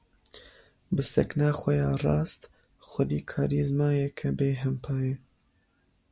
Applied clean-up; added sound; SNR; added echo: none; none; none; none.